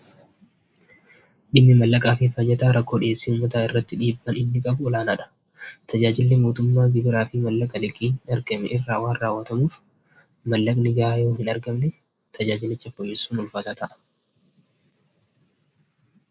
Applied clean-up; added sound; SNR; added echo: neural mask model Resemble Enhance denoiser.